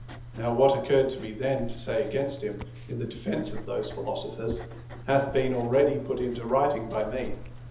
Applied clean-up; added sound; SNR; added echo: none; Writing; 11 dB; reverberation time 0.7 s.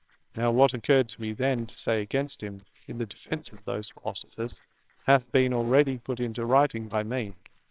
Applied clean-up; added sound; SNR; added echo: neural separator model SepFormer WHAMR!.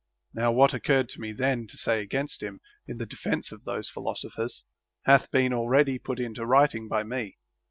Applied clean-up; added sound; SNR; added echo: none; none; none; none.